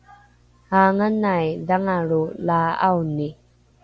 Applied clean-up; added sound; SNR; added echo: none; none; none; none.